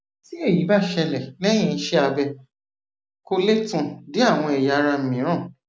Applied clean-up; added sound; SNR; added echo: none; none; none; none.